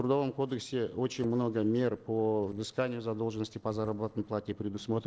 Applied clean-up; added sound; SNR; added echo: neural separator model SepFormer DNS4.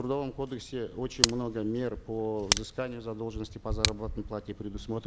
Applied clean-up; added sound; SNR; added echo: none; Tick; 1 dB; none.